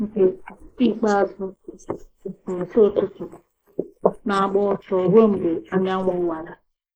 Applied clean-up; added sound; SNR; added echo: neural mask model Resemble Enhance denoiser.